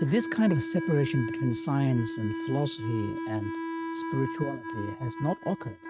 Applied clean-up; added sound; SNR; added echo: neural mask model RNNoise.